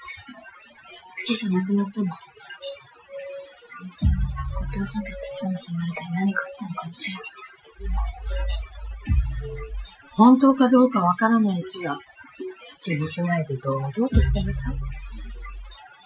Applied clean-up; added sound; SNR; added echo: classical method Wiener filter.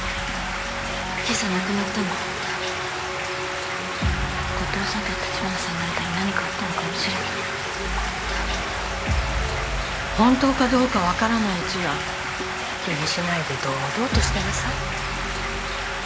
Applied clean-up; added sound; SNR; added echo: none; Stream; 3 dB; none.